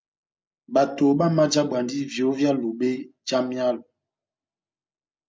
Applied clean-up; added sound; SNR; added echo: none; none; none; none.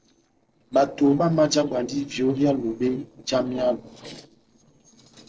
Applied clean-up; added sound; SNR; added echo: neural separator model SepFormer DNS4.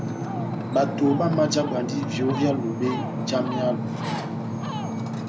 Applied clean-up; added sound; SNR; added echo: none; Ocean; 2 dB; none.